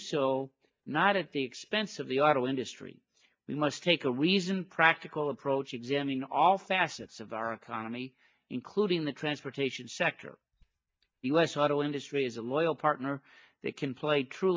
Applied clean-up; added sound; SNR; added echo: neural mask model DeepFilterNet 3.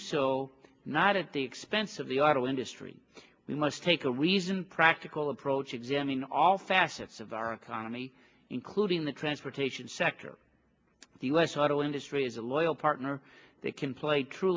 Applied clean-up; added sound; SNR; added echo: none; none; none; none.